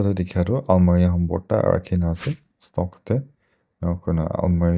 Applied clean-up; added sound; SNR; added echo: neural mask model DeepFilterNet 3.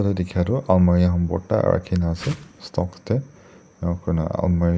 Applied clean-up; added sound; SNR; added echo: none; Whoosh, swoosh, swish; 17 dB; none.